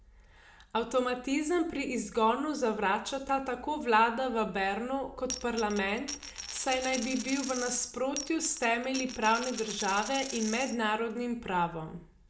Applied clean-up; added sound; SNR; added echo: none; Coin (dropping); 10 dB; reverberation time 0.6 s.